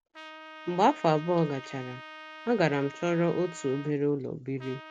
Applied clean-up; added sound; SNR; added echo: none; Trumpet; 17 dB; none.